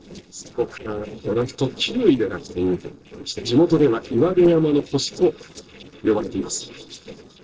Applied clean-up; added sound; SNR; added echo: neural separator model SepFormer DNS4.